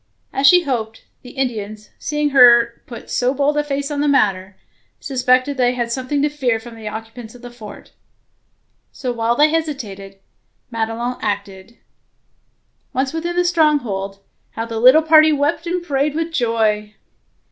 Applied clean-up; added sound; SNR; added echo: none; none; none; none.